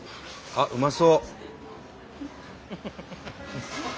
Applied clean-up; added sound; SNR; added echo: none; none; none; none.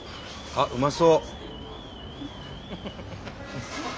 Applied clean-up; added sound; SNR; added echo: none; Alarm; 13 dB; none.